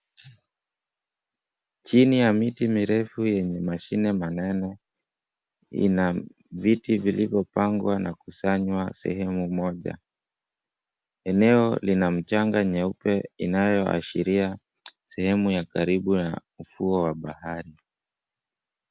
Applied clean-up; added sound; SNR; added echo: none; none; none; none.